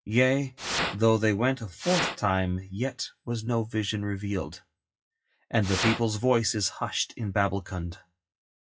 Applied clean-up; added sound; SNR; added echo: classical method WPE with log-MMSE.